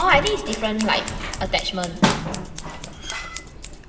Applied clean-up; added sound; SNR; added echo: none; Scissors; 3 dB; reverberation time 1.9 s.